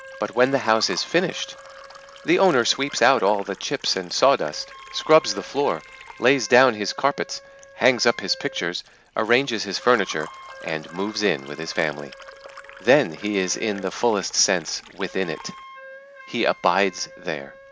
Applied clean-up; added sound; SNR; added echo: none; Liquid + Wind instrument, woodwind instrument; 19 dB; none.